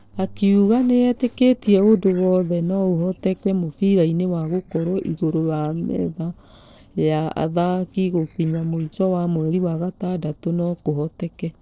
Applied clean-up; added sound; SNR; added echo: neural separator model SepFormer DNS4.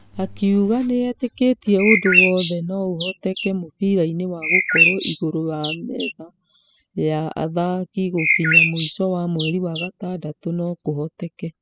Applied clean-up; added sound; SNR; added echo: classical method spectral subtraction.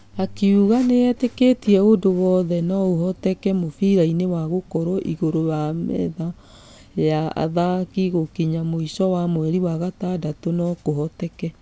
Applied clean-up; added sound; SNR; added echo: none; none; none; none.